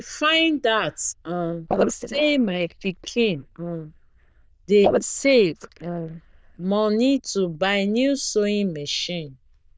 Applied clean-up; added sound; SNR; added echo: neural diffusion model UNIVERSE++.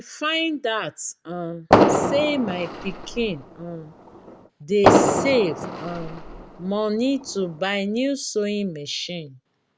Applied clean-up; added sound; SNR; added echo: none; Fireworks; -3 dB; none.